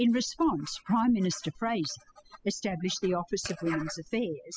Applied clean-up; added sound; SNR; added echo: classical method spectral subtraction.